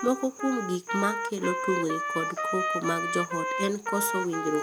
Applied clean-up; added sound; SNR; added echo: none; Trumpet; 2 dB; none.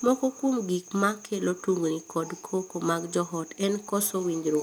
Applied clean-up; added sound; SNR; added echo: none; none; none; none.